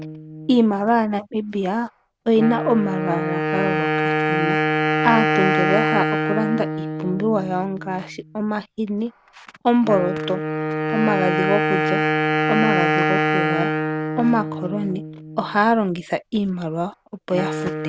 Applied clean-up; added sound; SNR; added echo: none; Wind instrument, woodwind instrument; 1 dB; none.